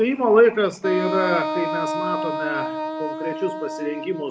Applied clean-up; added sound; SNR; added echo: none; Wind instrument, woodwind instrument; 5 dB; none.